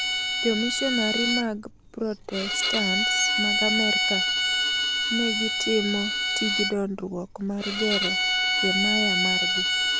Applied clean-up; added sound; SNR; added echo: none; Bowed string instrument; -4 dB; none.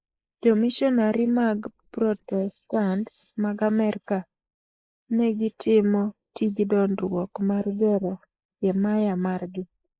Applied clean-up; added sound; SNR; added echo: neural mask model Resemble Enhance denoiser.